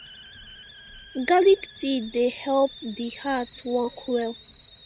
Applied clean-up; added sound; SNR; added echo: none; Hiss; 18 dB; none.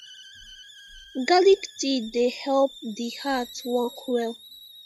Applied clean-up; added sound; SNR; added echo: classical method log-MMSE.